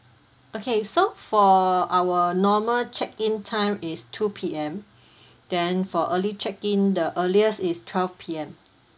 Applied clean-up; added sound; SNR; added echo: none; none; none; none.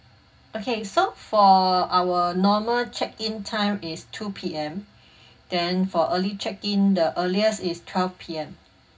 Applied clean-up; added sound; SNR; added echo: none; none; none; reverberation time 0.4 s.